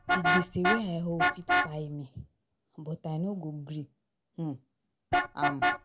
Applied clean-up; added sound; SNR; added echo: none; Vehicle horn, car horn, honking; -4 dB; none.